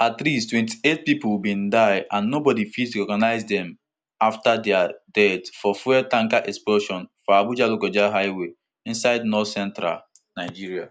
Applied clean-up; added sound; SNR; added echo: none; none; none; none.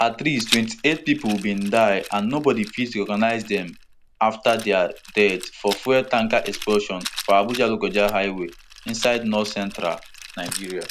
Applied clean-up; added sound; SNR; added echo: none; Rattle; 13 dB; none.